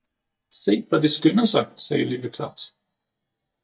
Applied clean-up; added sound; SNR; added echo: neural mask model DeepFilterNet 3.